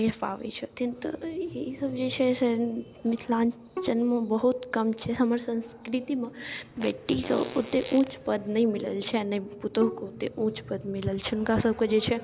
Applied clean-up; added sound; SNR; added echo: none; Bowed string instrument + Fart; 16 dB; none.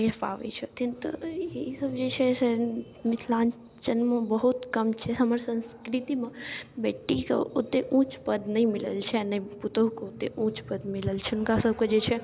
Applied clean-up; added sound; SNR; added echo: none; none; none; none.